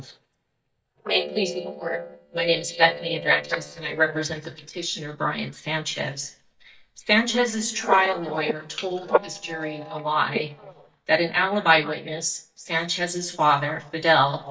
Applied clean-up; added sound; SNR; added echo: neural mask model DeepFilterNet 3.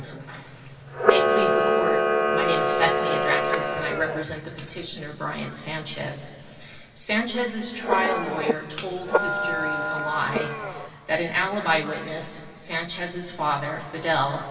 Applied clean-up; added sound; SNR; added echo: none; Camera; -1 dB; reverberation time 2.8 s.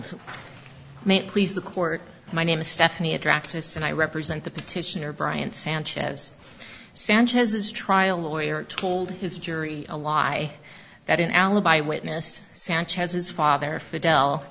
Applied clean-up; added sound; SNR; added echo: none; none; none; none.